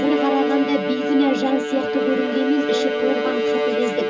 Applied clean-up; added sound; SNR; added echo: none; Bowed string instrument; 0 dB; reverberation time 0.2 s.